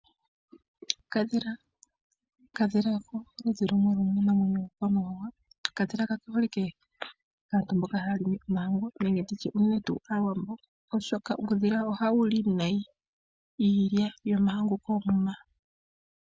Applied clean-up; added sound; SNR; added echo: none; none; none; none.